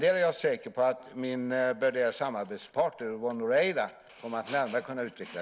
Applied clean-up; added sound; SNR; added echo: none; none; none; none.